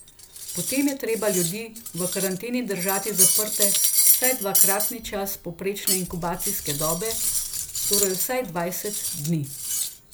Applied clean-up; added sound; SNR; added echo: none; Cutlery, silverware; -3 dB; none.